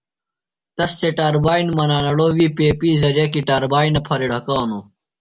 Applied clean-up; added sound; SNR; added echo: none; none; none; none.